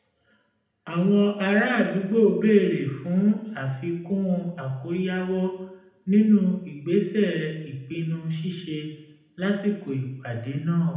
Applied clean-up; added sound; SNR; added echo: none; none; none; reverberation time 0.8 s.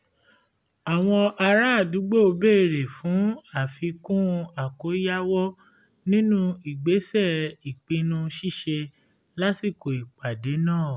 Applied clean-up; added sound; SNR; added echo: none; none; none; none.